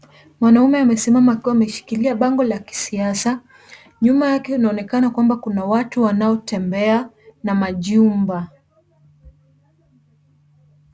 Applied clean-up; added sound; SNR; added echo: none; none; none; none.